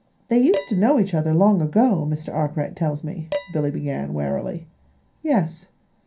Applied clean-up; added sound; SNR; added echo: none; Dishes, pots, and pans; 15 dB; reverberation time 0.3 s.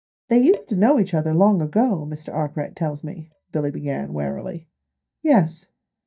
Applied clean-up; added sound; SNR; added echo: neural mask model DeepFilterNet 3.